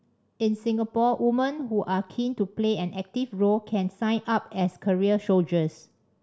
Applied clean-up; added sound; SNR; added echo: none; none; none; none.